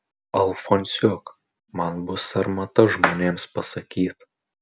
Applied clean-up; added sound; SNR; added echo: none; none; none; none.